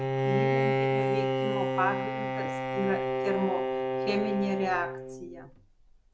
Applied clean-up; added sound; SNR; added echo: none; Bowed string instrument; -4 dB; none.